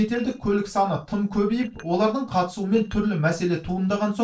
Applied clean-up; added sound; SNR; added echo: neural separator model SepFormer DNS4.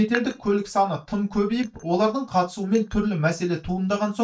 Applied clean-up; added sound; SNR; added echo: neural mask model DeepFilterNet 3.